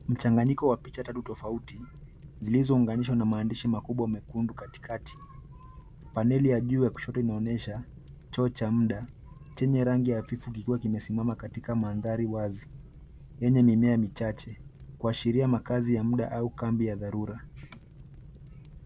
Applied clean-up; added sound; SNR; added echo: none; Fire; 19 dB; none.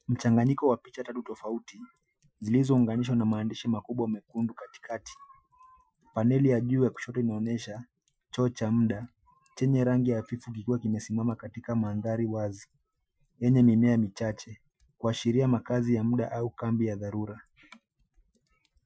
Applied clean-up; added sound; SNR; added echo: classical method Wiener filter.